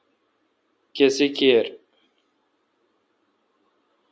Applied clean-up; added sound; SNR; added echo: none; none; none; none.